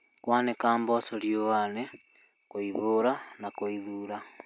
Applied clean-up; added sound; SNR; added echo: none; none; none; none.